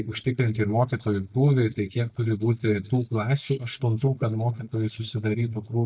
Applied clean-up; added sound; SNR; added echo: neural mask model DeepFilterNet 3.